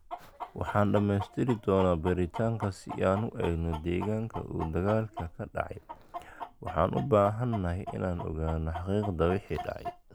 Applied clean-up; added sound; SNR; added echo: none; Chicken, rooster; 13 dB; none.